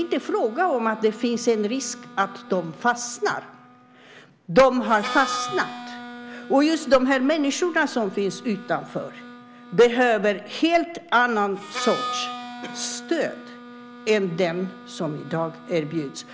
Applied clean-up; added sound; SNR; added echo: none; Harmonica; 14 dB; none.